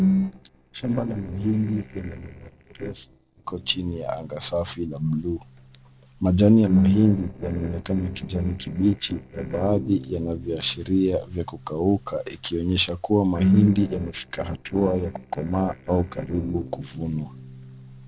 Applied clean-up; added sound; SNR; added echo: neural separator model SepFormer DNS4.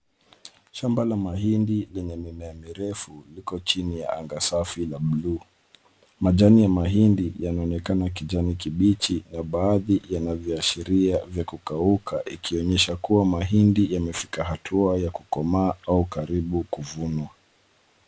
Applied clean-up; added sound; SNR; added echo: none; none; none; none.